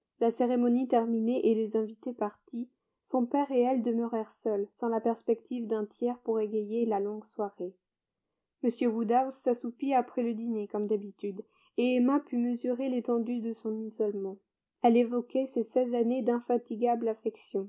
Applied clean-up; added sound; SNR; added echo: none; none; none; none.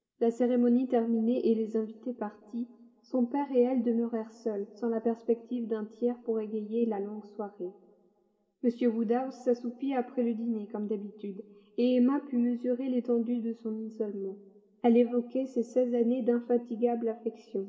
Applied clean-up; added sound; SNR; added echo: none; none; none; reverberation time 1.9 s.